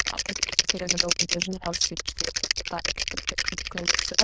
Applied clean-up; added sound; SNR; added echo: neural diffusion model UNIVERSE++.